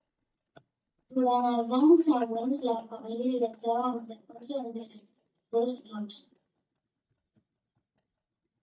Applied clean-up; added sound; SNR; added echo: neural mask model DeepFilterNet 3.